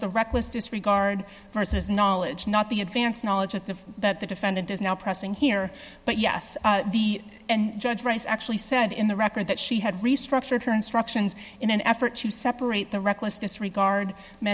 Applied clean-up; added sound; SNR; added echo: none; none; none; none.